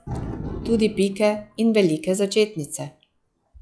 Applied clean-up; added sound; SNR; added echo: classical method log-MMSE.